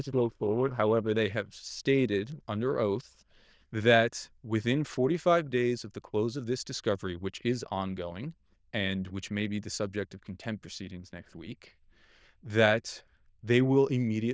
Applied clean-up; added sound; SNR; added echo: neural diffusion model UNIVERSE++.